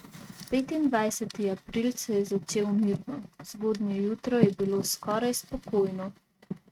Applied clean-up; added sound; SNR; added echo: neural mask model RNNoise.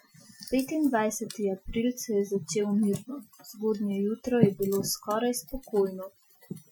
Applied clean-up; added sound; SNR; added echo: classical method Wiener filter.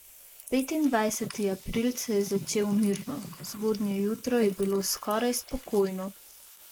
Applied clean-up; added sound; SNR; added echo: neural mask model Resemble Enhance denoiser.